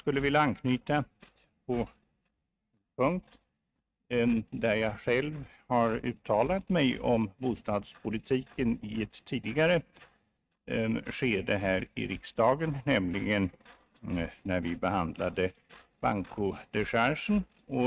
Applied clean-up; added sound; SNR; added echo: neural mask model RNNoise.